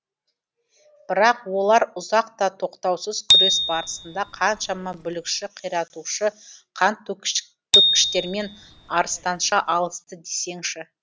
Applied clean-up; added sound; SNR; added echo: none; Bicycle bell; -2 dB; none.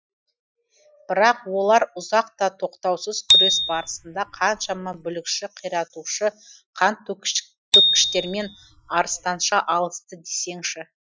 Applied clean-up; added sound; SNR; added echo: classical method Wiener filter.